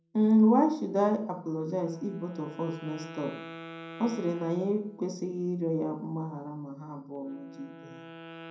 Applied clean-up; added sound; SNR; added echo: none; Wind instrument, woodwind instrument; 18 dB; reverberation time 0.5 s.